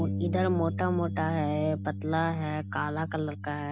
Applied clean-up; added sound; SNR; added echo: none; Bass guitar; 5 dB; none.